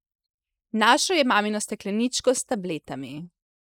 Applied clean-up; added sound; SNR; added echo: neural mask model Resemble Enhance denoiser.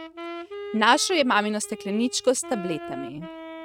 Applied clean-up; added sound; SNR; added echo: neural mask model RNNoise.